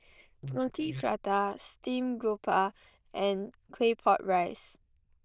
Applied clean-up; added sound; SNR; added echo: neural diffusion model UNIVERSE++.